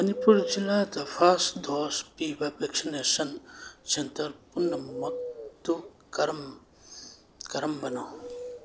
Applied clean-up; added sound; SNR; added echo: none; Bird; 12 dB; none.